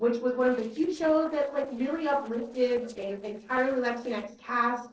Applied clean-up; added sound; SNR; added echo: neural separator model SepFormer DNS4.